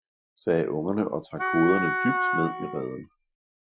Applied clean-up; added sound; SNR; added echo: classical method Wiener filter.